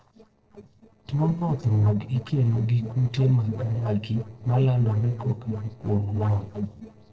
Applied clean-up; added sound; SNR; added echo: neural separator model SepFormer DNS4.